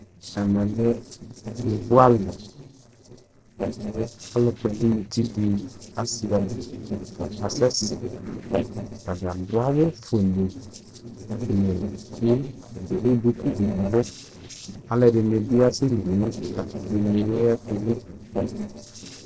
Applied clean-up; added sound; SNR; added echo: neural separator model SepFormer DNS4.